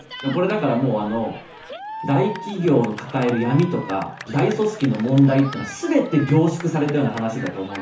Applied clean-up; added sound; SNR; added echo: none; Cheering; 15 dB; reverberation time 0.9 s.